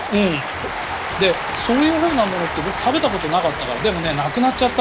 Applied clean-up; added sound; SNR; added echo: none; Cheering; 6 dB; none.